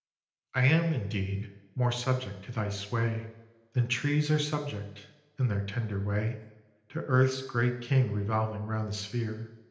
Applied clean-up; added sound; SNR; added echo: none; none; none; reverberation time 0.9 s.